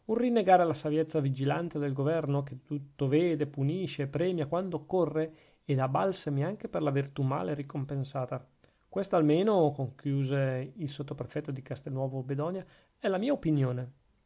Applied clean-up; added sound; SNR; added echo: none; none; none; none.